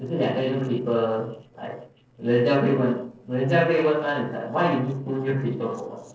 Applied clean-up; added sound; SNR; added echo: neural separator model SepFormer DNS4.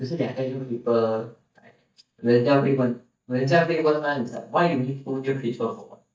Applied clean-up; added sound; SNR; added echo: neural mask model DeepFilterNet 3.